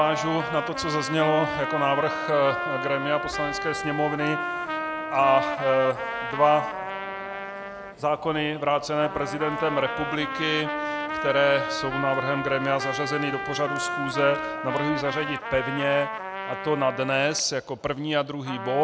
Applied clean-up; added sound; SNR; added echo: none; Trumpet; 5 dB; none.